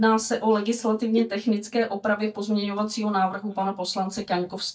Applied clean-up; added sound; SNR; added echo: neural mask model DeepFilterNet 3.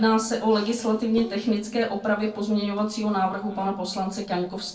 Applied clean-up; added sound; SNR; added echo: neural separator model SepFormer DNS4.